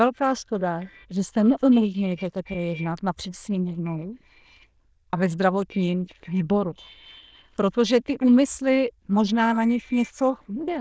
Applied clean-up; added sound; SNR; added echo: neural diffusion model UNIVERSE++.